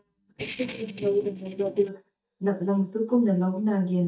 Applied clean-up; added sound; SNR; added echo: neural mask model DeepFilterNet 3.